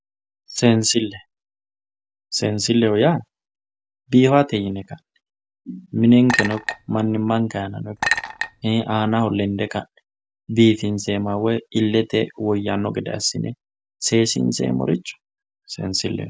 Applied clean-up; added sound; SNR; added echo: none; Chink, clink; 6 dB; none.